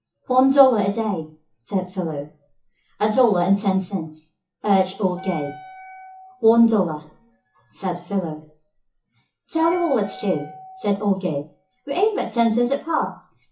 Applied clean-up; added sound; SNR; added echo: classical method WPE with log-MMSE.